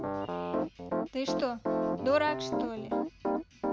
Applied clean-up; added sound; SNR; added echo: none; Piano; -2 dB; none.